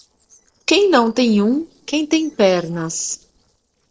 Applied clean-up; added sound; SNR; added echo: neural separator model SepFormer DNS4.